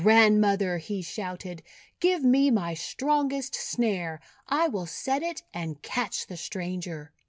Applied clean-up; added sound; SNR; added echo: none; none; none; none.